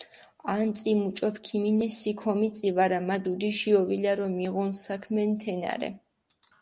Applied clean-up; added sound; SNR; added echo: none; none; none; none.